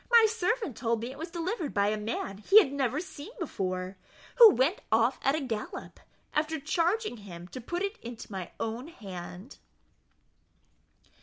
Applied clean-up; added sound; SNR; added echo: none; none; none; none.